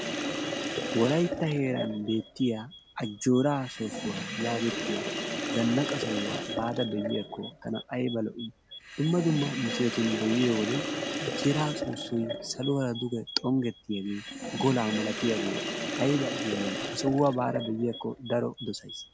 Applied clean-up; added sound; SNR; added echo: none; Sink (filling or washing); 5 dB; none.